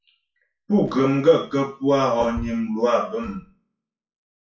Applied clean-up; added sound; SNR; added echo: classical method WPE with log-MMSE.